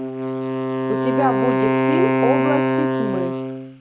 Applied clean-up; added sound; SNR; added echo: none; Wind instrument, woodwind instrument; -5 dB; none.